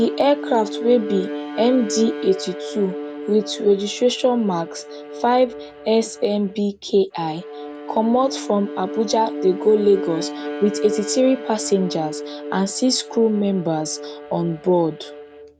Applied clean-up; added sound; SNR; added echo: none; Bowed string instrument; 10 dB; none.